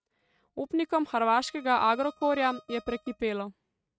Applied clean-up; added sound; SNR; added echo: neural mask model RNNoise.